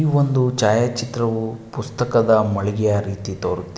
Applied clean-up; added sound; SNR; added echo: none; none; none; none.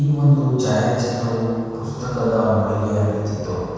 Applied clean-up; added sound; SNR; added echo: none; none; none; reverberation time 2.1 s.